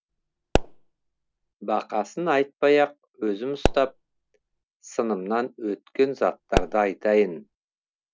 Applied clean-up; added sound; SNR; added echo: none; Explosion; 4 dB; none.